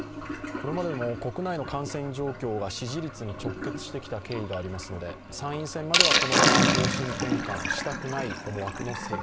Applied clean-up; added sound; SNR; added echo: none; Sink (filling or washing); -4 dB; none.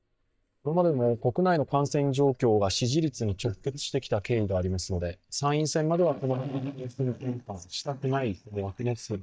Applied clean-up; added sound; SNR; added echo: neural mask model DeepFilterNet 3.